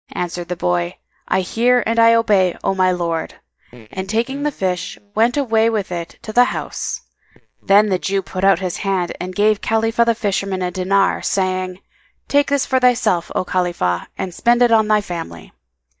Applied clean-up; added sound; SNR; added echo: neural mask model DeepFilterNet 3.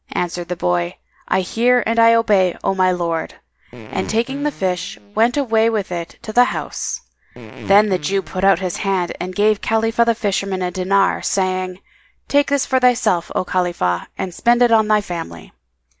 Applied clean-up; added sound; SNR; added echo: none; Fart; 18 dB; none.